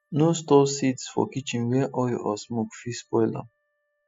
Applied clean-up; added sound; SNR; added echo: classical method spectral subtraction.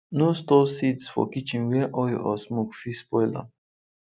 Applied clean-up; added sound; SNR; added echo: none; none; none; none.